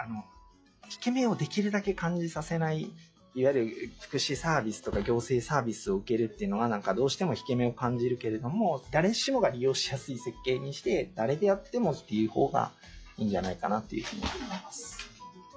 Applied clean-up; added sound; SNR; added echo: classical method log-MMSE.